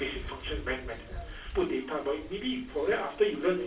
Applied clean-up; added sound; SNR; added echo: none; Wind; 11 dB; reverberation time 0.4 s.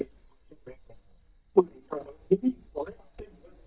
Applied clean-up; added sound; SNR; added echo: neural mask model DeepFilterNet 3.